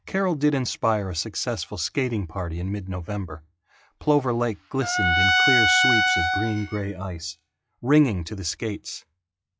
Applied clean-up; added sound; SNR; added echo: classical method log-MMSE.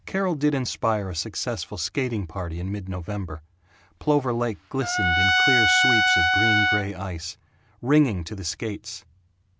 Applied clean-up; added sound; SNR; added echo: none; Trumpet; -4 dB; none.